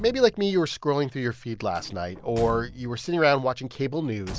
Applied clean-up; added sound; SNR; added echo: none; Slam / Truck / Car; 17 dB; none.